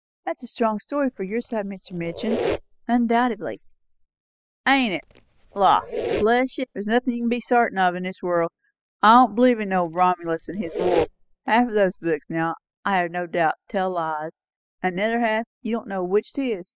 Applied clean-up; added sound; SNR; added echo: classical method spectral subtraction.